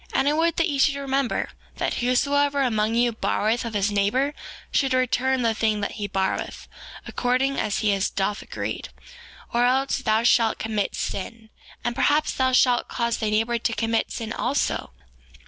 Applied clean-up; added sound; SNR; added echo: none; none; none; none.